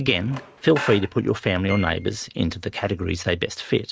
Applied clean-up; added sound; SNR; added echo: neural mask model RNNoise.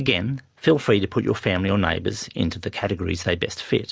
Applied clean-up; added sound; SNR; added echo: none; none; none; none.